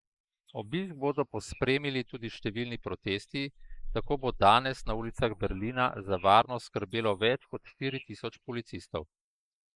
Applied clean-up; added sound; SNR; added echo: neural mask model Resemble Enhance denoiser.